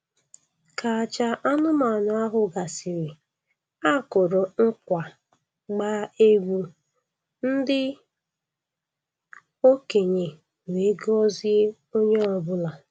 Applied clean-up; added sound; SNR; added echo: none; none; none; none.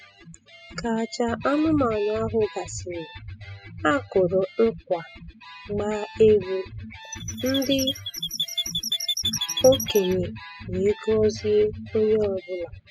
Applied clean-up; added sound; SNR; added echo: classical method spectral subtraction.